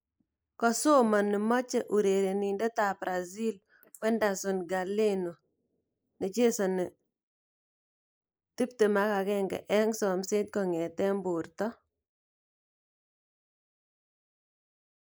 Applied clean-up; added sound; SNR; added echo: neural mask model Resemble Enhance denoiser.